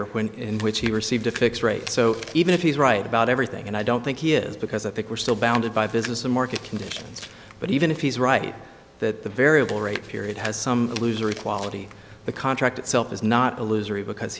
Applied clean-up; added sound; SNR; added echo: none; Chewing, mastication; 17 dB; none.